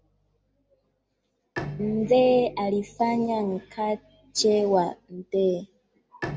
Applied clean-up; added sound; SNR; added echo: none; Bowed string instrument; 16 dB; none.